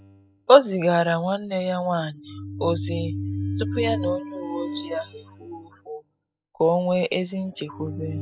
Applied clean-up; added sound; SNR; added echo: classical method spectral subtraction.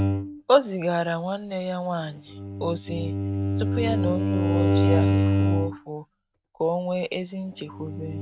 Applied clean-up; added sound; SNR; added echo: neural mask model RNNoise.